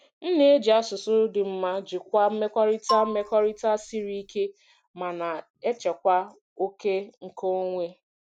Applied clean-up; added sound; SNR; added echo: none; Marimba, xylophone; 8 dB; none.